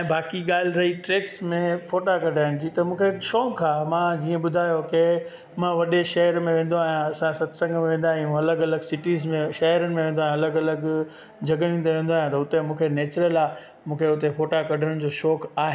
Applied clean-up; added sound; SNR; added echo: none; none; none; none.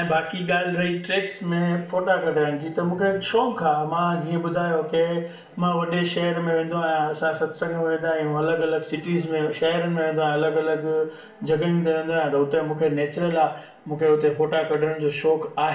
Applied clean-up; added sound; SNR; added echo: none; none; none; reverberation time 0.4 s.